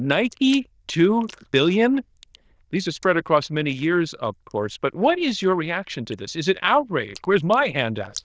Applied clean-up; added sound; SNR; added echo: neural diffusion model UNIVERSE++.